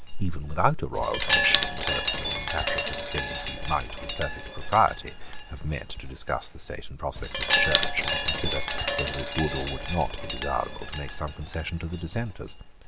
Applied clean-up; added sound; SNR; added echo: none; Wind chime; 2 dB; none.